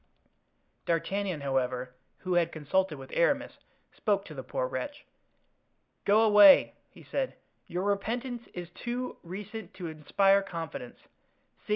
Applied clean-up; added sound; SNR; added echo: none; none; none; none.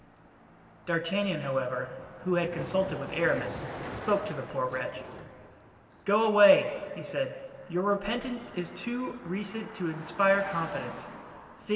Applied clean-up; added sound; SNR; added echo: none; Car passing by; 15 dB; reverberation time 2.6 s.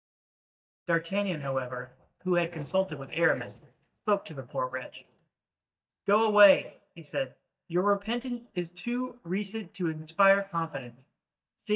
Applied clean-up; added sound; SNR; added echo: neural mask model DeepFilterNet 3.